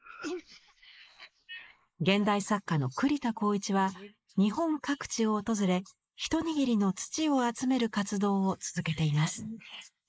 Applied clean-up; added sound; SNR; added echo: neural mask model Resemble Enhance denoiser.